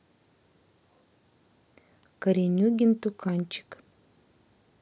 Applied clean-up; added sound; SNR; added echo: none; none; none; none.